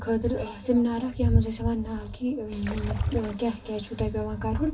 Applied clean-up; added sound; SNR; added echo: none; Splash, splatter; 17 dB; reverberation time 0.2 s.